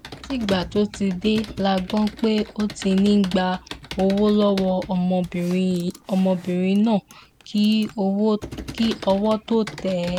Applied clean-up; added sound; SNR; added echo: none; Computer keyboard; 16 dB; none.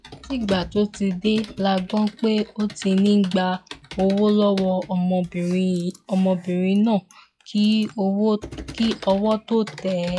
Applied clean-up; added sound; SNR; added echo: classical method log-MMSE.